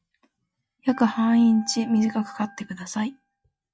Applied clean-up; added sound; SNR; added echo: classical method log-MMSE.